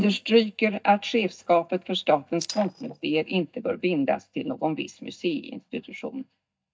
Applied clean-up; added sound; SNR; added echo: neural mask model DeepFilterNet 3.